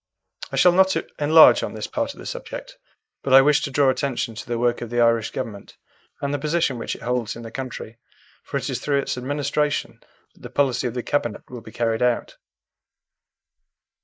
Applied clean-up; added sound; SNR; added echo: neural mask model Resemble Enhance denoiser.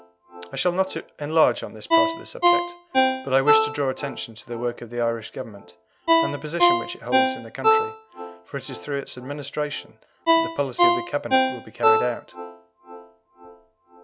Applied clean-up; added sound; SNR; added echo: none; Ringtone; -4 dB; none.